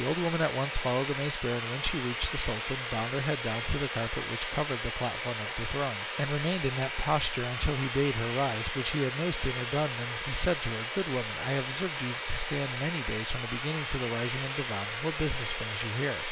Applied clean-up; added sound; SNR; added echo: none; Sawing; -1 dB; none.